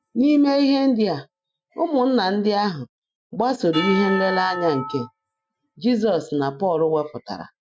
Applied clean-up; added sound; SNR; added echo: classical method Wiener filter.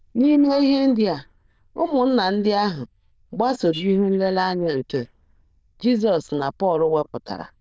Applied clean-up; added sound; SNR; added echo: neural diffusion model UNIVERSE++.